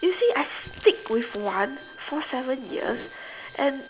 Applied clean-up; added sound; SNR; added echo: none; Crumpling, crinkling + Bowed string instrument; 19 dB; none.